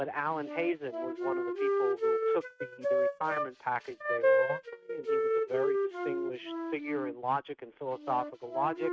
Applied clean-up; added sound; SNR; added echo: neural mask model RNNoise.